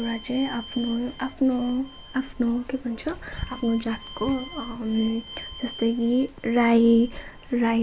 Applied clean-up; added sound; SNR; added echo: none; Bowed string instrument; 18 dB; none.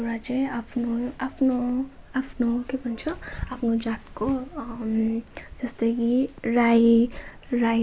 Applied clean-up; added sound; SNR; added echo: none; none; none; none.